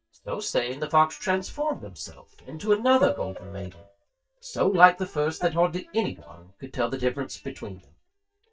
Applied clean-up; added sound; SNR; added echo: neural mask model DeepFilterNet 3.